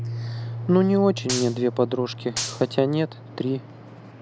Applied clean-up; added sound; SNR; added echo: none; Gunshot, gunfire + Piano; 9 dB; none.